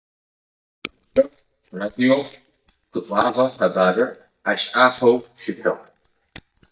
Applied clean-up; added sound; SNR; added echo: neural mask model DeepFilterNet 3.